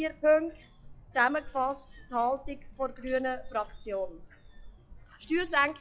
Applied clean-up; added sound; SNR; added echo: classical method log-MMSE.